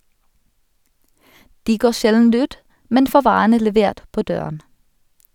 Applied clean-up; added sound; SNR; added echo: none; none; none; none.